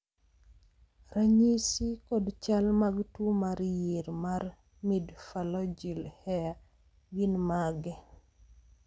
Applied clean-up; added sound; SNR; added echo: none; none; none; none.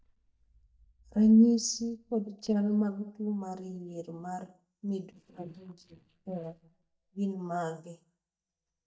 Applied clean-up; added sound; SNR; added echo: neural mask model DeepFilterNet 3.